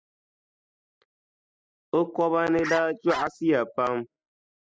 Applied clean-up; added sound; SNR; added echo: classical method spectral subtraction.